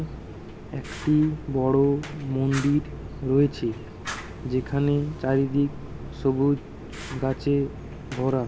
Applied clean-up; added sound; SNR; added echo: none; Fire; 11 dB; reverberation time 0.3 s.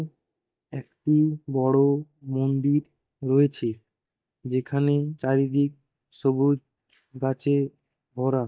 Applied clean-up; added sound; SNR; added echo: neural mask model DeepFilterNet 3.